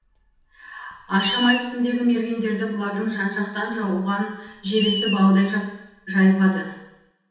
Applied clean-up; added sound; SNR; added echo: none; Screech; 12 dB; reverberation time 0.9 s.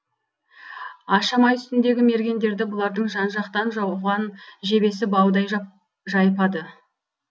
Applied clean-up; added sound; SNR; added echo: none; none; none; none.